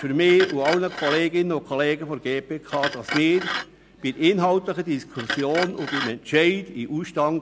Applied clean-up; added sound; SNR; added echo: none; Glass; 10 dB; none.